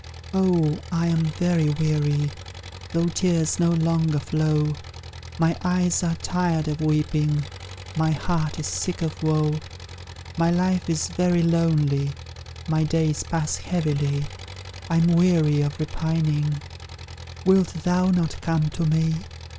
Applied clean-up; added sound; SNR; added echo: none; Engine; 15 dB; none.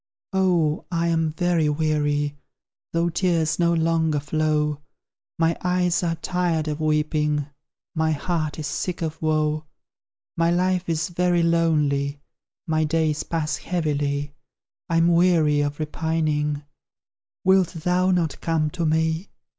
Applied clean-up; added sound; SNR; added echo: none; none; none; none.